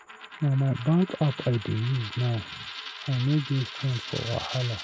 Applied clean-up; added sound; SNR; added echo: none; Coin (dropping); 12 dB; none.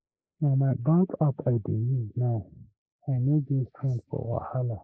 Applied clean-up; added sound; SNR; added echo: neural mask model Resemble Enhance denoiser.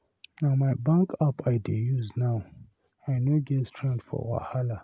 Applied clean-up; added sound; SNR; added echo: none; none; none; none.